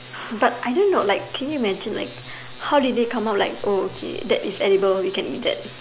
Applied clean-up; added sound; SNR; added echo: none; none; none; none.